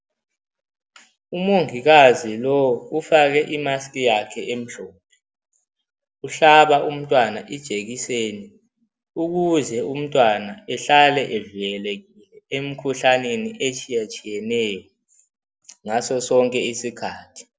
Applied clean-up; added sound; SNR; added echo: none; none; none; none.